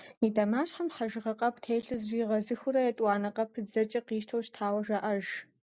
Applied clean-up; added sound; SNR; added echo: none; none; none; none.